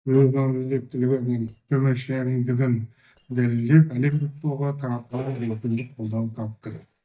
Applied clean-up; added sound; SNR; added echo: neural mask model DeepFilterNet 3.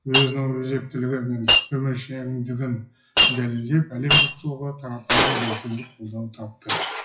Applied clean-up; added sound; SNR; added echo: classical method WPE with log-MMSE.